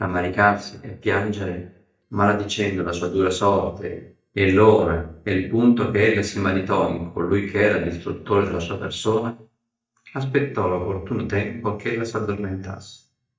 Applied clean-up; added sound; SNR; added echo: neural mask model DeepFilterNet 3.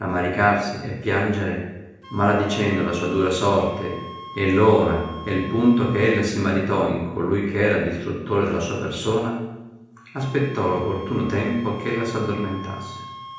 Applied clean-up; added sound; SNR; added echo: none; Wind instrument, woodwind instrument; 19 dB; reverberation time 1.0 s.